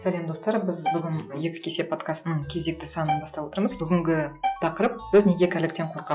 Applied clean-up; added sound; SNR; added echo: classical method log-MMSE.